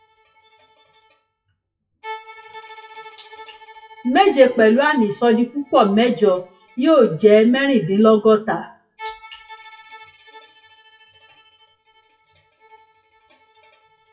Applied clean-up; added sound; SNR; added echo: classical method WPE with log-MMSE.